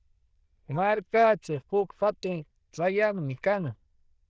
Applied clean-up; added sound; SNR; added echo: neural diffusion model UNIVERSE++.